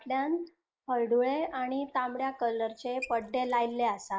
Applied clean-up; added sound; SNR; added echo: neural mask model Resemble Enhance denoiser.